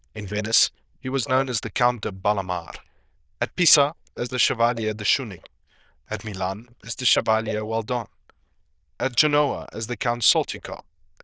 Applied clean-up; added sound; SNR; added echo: neural diffusion model UNIVERSE++.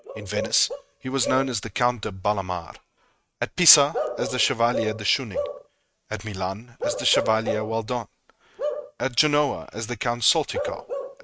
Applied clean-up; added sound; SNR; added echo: neural mask model RNNoise.